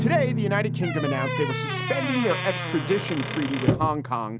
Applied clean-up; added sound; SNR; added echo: none; Squeak / Wood + Guitar; 1 dB; none.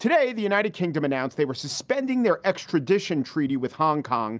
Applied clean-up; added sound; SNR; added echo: none; none; none; none.